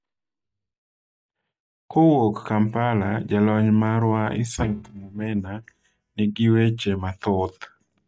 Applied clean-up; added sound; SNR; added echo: neural mask model DeepFilterNet 3.